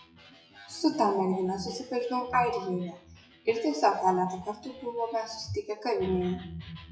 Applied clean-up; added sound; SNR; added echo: classical method WPE with log-MMSE.